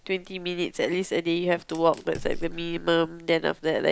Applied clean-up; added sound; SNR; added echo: none; Fire; 13 dB; none.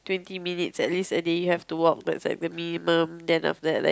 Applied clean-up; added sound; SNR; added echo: none; none; none; none.